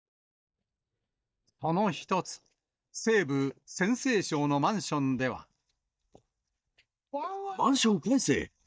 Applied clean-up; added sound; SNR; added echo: neural mask model DeepFilterNet 3.